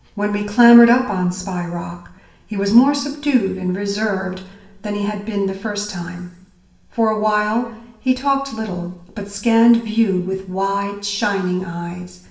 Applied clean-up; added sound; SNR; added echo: none; none; none; reverberation time 0.9 s.